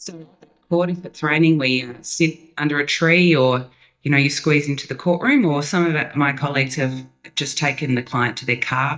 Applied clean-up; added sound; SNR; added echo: neural mask model DeepFilterNet 3.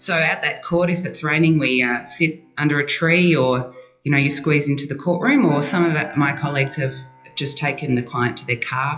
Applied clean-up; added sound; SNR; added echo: classical method WPE with log-MMSE.